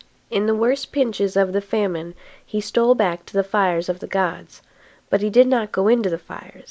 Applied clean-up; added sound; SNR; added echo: none; none; none; none.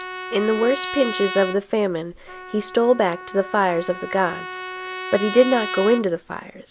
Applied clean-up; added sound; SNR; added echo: none; Trumpet; 10 dB; none.